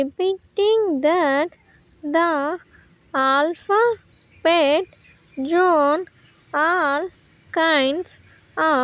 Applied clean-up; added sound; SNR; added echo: none; none; none; none.